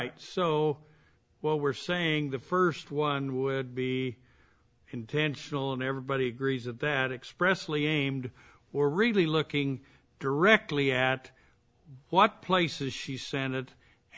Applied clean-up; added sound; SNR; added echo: none; none; none; none.